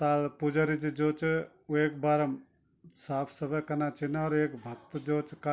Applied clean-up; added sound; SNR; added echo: none; none; none; none.